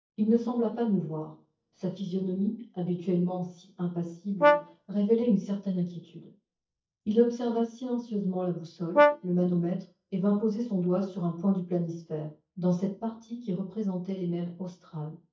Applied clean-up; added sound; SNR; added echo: neural mask model DeepFilterNet 3.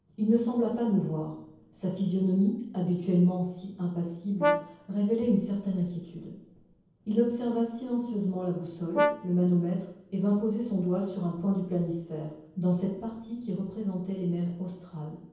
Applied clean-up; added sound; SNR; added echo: none; Brass instrument; 4 dB; reverberation time 0.9 s.